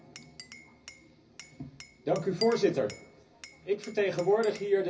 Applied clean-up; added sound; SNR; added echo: none; Glass; 18 dB; reverberation time 0.4 s.